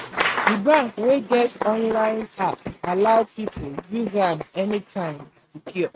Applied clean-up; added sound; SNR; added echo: neural mask model RNNoise.